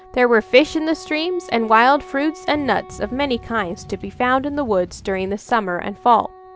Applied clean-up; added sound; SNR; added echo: none; Wind instrument, woodwind instrument + Boat, Water vehicle; 20 dB; none.